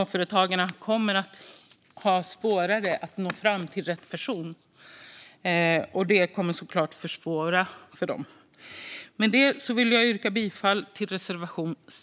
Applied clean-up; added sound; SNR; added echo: none; none; none; none.